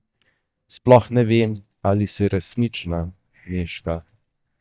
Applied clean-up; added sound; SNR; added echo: neural mask model DeepFilterNet 3.